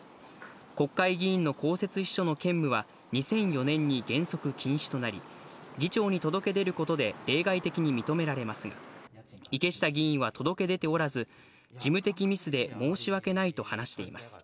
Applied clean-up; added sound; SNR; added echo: none; none; none; none.